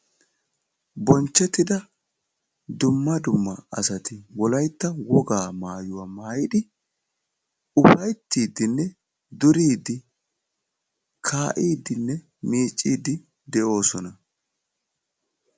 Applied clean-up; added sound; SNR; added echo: none; none; none; none.